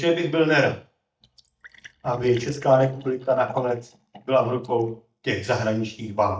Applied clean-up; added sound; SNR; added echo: neural mask model DeepFilterNet 3.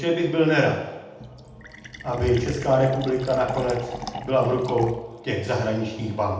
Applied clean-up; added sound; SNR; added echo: none; Fill (with liquid); 15 dB; reverberation time 0.8 s.